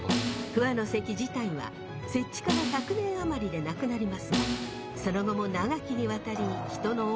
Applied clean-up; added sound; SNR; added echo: none; Snare drum; 3 dB; none.